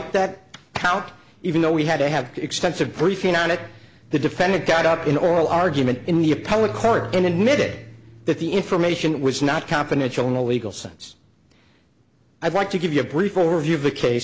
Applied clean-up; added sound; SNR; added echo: none; none; none; none.